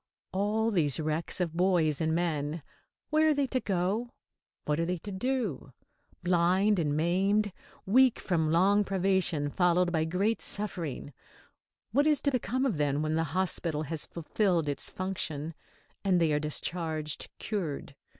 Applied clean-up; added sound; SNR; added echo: none; none; none; none.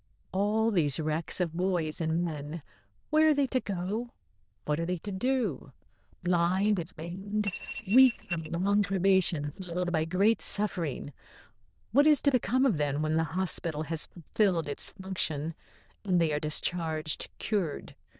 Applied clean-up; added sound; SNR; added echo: neural diffusion model UNIVERSE++.